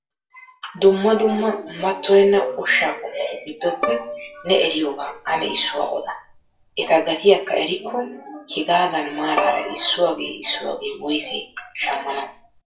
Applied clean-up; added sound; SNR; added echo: none; Bowed string instrument; 12 dB; reverberation time 0.3 s.